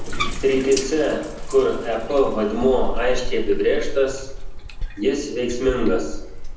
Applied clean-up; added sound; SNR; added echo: none; Bathtub (filling or washing); 3 dB; reverberation time 0.7 s.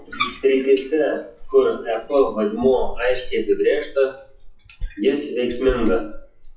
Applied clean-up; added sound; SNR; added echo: classical method WPE with log-MMSE.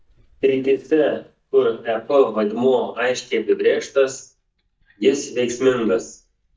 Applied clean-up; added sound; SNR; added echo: neural mask model DeepFilterNet 3.